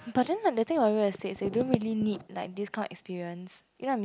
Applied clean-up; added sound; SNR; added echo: none; none; none; none.